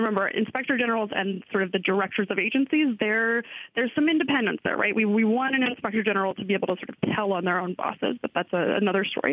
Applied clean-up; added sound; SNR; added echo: none; none; none; none.